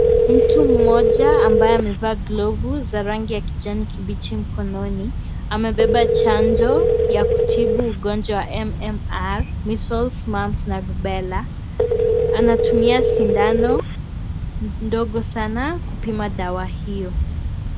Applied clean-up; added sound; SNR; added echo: none; Telephone; -5 dB; none.